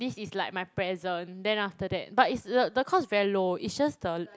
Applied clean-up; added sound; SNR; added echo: none; none; none; none.